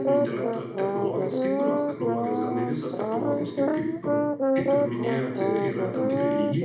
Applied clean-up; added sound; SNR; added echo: none; Brass instrument; -3 dB; reverberation time 0.9 s.